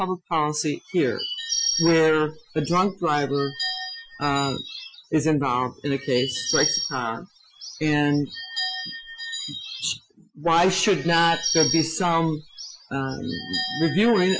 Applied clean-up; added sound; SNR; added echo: classical method Wiener filter.